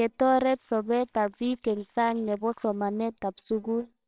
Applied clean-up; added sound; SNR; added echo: neural separator model SepFormer WHAMR!.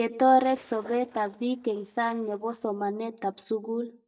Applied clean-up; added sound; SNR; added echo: neural mask model DeepFilterNet 3.